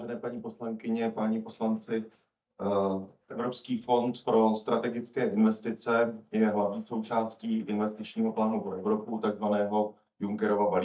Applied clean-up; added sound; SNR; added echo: neural mask model DeepFilterNet 3.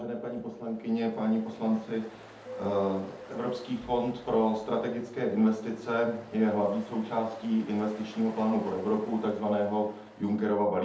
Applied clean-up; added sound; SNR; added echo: none; Ocean; 20 dB; reverberation time 0.6 s.